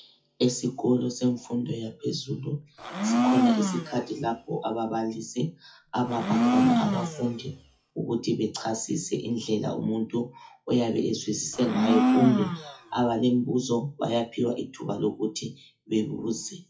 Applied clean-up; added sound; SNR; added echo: classical method WPE with log-MMSE.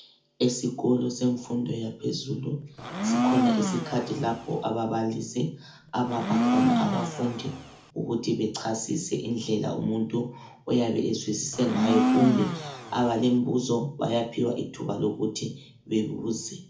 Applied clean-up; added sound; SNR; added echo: none; Domestic sounds, home sounds; -1 dB; reverberation time 0.3 s.